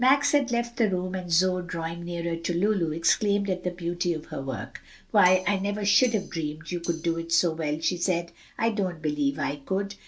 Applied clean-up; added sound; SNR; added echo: none; Tambourine; 18 dB; none.